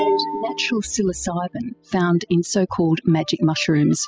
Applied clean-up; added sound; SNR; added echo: classical method spectral subtraction.